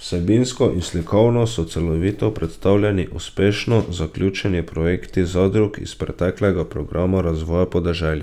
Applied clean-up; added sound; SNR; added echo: none; none; none; none.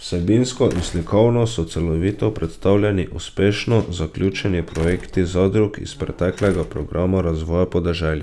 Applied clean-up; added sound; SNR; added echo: none; Slam; 18 dB; none.